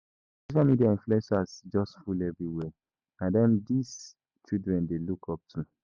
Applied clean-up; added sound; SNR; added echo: none; none; none; none.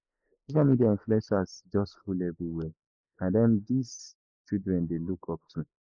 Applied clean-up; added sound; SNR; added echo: neural mask model Resemble Enhance denoiser.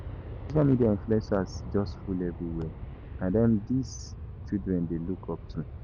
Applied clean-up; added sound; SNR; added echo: none; Aircraft; 10 dB; none.